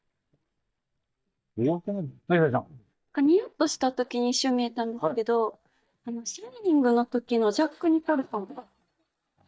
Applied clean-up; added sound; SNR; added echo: neural mask model DeepFilterNet 3.